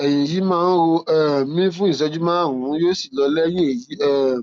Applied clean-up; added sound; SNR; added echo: none; none; none; none.